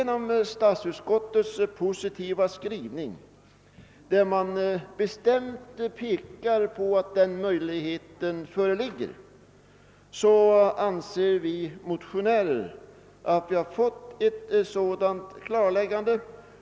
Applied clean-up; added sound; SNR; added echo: none; none; none; none.